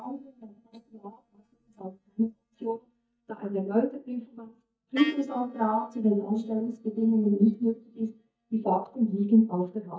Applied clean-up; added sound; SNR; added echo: neural mask model DeepFilterNet 3.